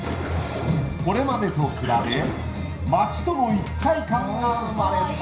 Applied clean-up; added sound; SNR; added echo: none; Sliding door; 12 dB; reverberation time 0.5 s.